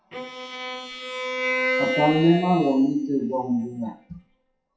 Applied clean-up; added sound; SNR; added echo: classical method WPE with log-MMSE.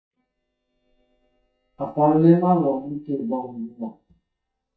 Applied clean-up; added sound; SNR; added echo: neural mask model DeepFilterNet 3.